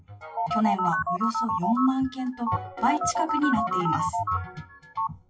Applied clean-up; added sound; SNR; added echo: classical method WPE with log-MMSE.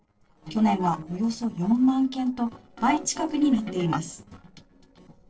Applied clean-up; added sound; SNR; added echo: neural separator model SepFormer DNS4.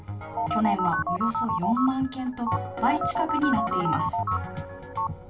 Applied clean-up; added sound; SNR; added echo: none; Telephone; 1 dB; reverberation time 0.2 s.